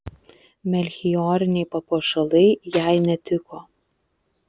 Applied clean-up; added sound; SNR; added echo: none; Shatter; 15 dB; none.